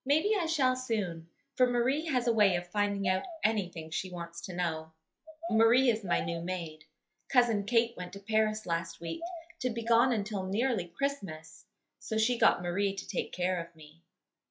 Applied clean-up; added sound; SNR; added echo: classical method log-MMSE.